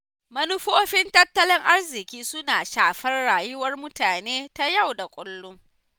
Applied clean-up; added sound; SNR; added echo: none; none; none; none.